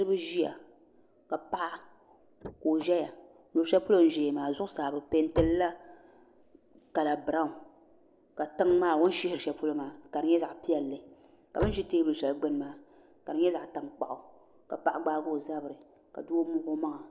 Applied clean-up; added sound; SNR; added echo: none; Slam / Car; 13 dB; none.